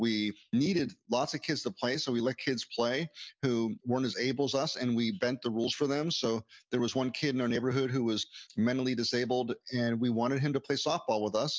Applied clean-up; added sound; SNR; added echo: none; none; none; none.